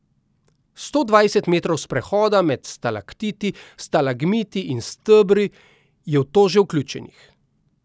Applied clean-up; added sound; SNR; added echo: none; none; none; none.